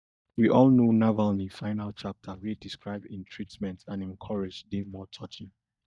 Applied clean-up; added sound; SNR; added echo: neural mask model DeepFilterNet 3.